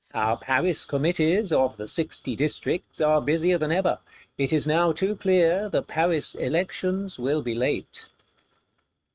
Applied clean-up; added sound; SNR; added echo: neural mask model RNNoise.